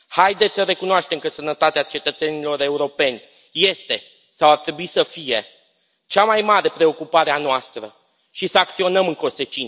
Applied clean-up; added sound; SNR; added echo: none; none; none; none.